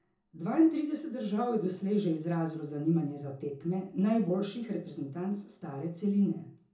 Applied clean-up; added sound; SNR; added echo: none; none; none; reverberation time 0.6 s.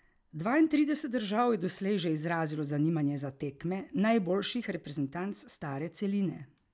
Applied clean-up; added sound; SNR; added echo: none; none; none; none.